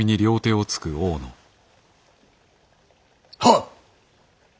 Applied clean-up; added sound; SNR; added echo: none; none; none; none.